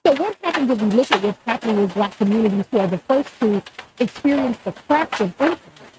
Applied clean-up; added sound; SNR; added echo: neural mask model RNNoise.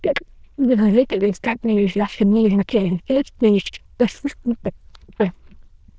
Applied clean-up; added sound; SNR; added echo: neural diffusion model UNIVERSE++.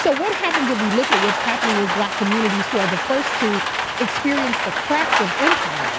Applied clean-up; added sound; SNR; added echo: none; Rain; -1 dB; none.